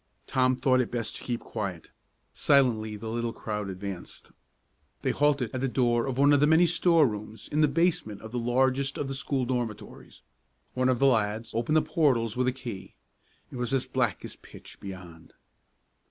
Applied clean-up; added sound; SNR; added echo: none; none; none; none.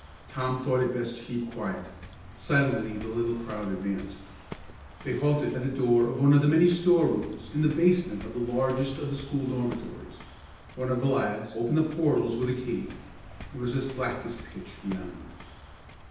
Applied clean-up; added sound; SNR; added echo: none; Waves, surf; 17 dB; reverberation time 0.9 s.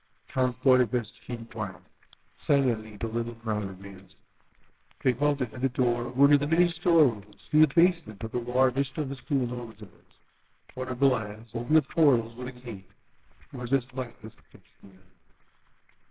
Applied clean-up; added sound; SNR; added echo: neural separator model SepFormer WHAMR!.